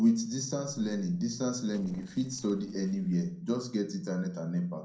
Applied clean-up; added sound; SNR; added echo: neural separator model SepFormer DNS4.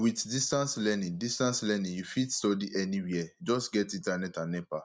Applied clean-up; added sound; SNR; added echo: none; none; none; none.